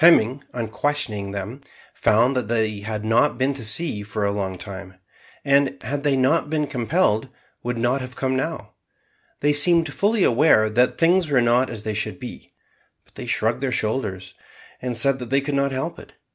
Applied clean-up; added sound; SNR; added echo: none; none; none; none.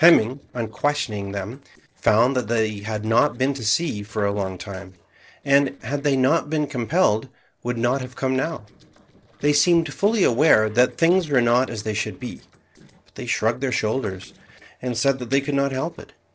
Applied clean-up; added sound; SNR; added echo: neural separator model SepFormer DNS4.